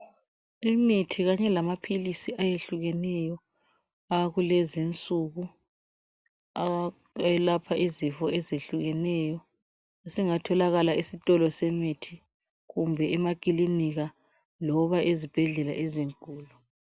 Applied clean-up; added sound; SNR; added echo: none; none; none; none.